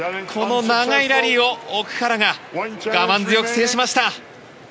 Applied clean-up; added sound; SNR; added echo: none; none; none; none.